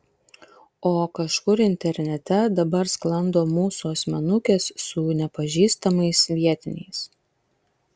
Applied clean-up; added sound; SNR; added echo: none; none; none; none.